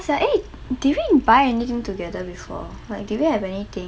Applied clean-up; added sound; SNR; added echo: none; none; none; none.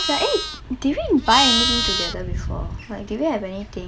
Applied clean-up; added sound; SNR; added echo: none; Livestock, farm animals, working animals; 1 dB; none.